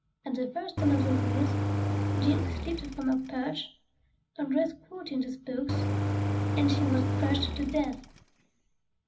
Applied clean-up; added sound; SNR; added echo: none; Engine; -2 dB; reverberation time 0.4 s.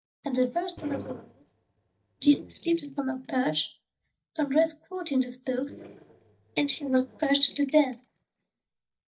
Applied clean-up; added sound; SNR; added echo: neural mask model DeepFilterNet 3.